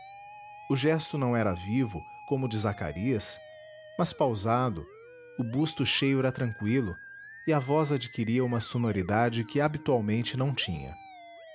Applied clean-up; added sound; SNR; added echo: none; Musical instrument; 18 dB; none.